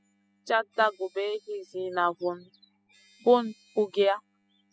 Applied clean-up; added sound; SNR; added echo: classical method spectral subtraction.